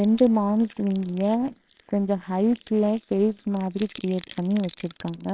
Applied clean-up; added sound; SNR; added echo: neural separator model SepFormer WHAMR!.